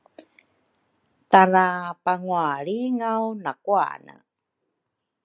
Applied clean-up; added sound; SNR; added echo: none; none; none; none.